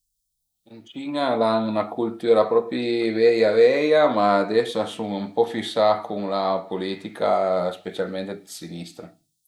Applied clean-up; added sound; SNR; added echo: neural mask model Resemble Enhance denoiser.